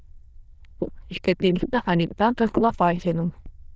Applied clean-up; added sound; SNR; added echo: neural diffusion model UNIVERSE++.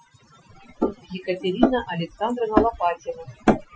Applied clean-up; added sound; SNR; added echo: classical method Wiener filter.